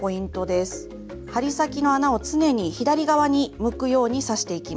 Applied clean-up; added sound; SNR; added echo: none; none; none; none.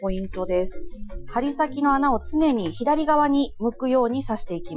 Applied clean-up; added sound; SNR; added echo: classical method Wiener filter.